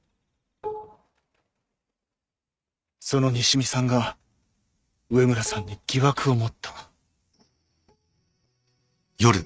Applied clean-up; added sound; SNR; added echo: neural mask model RNNoise.